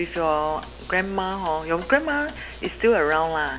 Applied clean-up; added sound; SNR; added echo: none; Clock; 17 dB; none.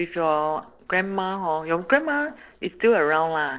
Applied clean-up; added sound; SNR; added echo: neural separator model SepFormer DNS4.